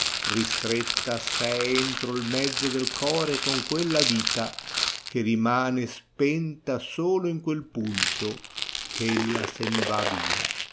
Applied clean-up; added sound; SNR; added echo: none; Rattle; 2 dB; none.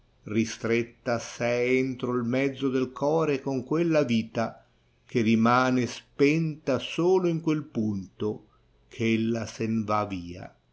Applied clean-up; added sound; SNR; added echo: none; none; none; none.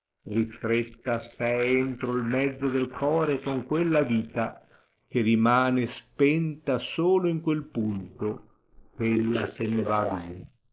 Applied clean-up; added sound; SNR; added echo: neural mask model Resemble Enhance denoiser.